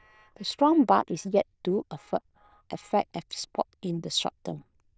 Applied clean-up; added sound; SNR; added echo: neural diffusion model UNIVERSE++.